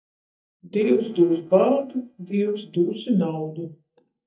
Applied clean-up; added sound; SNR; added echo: neural mask model DeepFilterNet 3.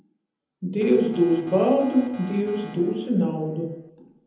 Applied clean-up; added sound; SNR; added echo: none; Alarm; 18 dB; reverberation time 0.9 s.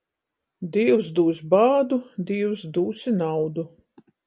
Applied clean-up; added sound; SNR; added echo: none; none; none; none.